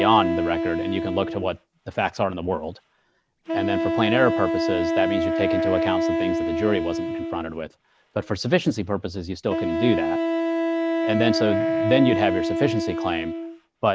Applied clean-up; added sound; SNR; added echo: none; Wind instrument, woodwind instrument; 0 dB; none.